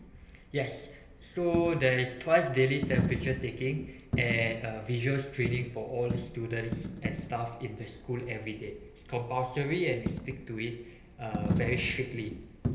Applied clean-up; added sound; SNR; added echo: none; Coin (dropping); 6 dB; reverberation time 1.4 s.